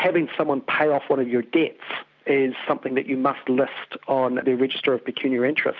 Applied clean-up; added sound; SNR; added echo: none; none; none; none.